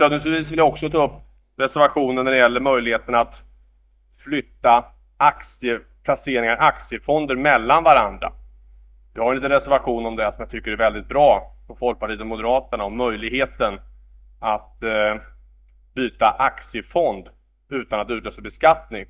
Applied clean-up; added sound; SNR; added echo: neural mask model DeepFilterNet 3.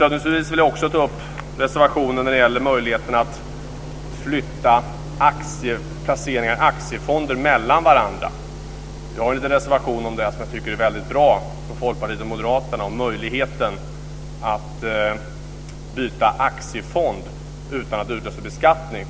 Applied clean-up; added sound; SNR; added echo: none; Engine; 19 dB; none.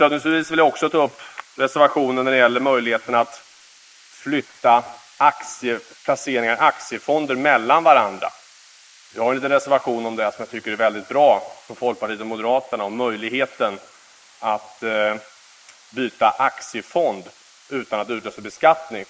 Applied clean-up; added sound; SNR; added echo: neural mask model Resemble Enhance denoiser.